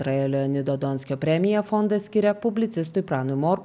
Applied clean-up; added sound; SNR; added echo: none; none; none; none.